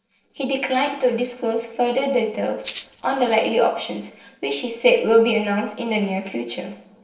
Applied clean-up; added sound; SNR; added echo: neural separator model SepFormer DNS4.